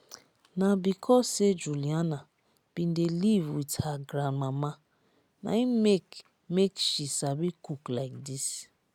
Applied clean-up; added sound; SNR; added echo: none; none; none; none.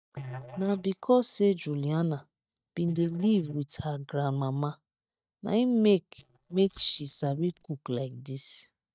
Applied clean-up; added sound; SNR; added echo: neural mask model DeepFilterNet 3.